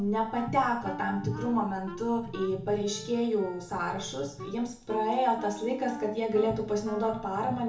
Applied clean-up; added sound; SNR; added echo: none; Wind instrument, woodwind instrument; 15 dB; reverberation time 0.7 s.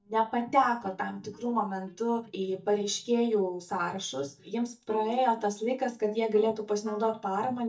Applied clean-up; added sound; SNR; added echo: neural mask model DeepFilterNet 3.